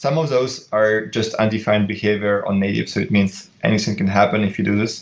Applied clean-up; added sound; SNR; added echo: none; none; none; none.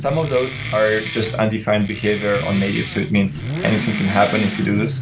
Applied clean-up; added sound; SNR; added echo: none; Wood + Motorcycle / Accelerating, revving, vroom; 7 dB; none.